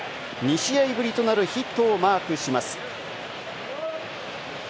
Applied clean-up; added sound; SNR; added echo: none; none; none; none.